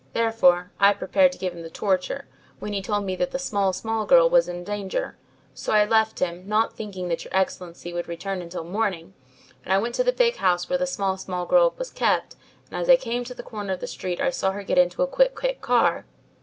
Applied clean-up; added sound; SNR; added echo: none; none; none; none.